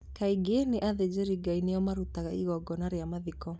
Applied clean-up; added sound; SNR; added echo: none; none; none; none.